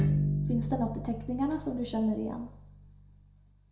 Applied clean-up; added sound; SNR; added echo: none; Bowed string instrument; 0 dB; reverberation time 0.6 s.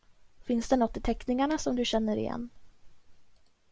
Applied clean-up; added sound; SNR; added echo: none; none; none; none.